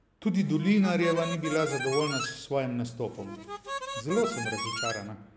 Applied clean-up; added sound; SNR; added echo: none; Harmonica; 7 dB; none.